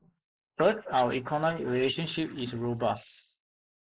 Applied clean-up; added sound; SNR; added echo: neural mask model Resemble Enhance denoiser.